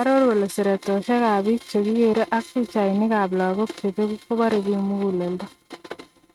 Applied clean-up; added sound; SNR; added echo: neural mask model RNNoise.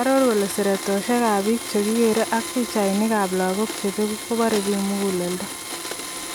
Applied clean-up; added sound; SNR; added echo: none; Domestic sounds, home sounds; 9 dB; none.